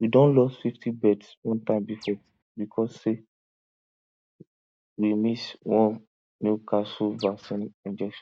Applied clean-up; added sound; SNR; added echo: neural mask model DeepFilterNet 3.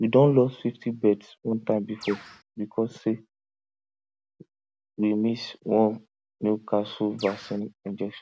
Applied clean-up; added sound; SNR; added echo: none; Bird; 14 dB; none.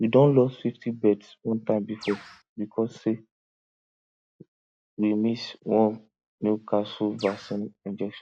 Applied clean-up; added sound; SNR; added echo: classical method log-MMSE.